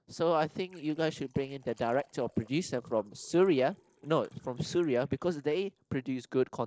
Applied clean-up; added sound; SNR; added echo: neural separator model SepFormer DNS4.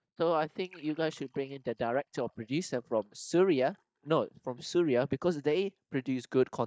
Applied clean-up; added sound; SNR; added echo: neural mask model DeepFilterNet 3.